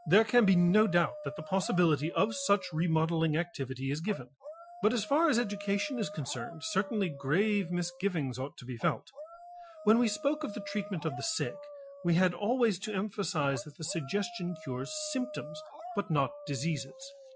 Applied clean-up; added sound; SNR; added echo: classical method Wiener filter.